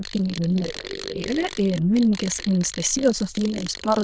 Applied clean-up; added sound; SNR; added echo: neural diffusion model UNIVERSE++.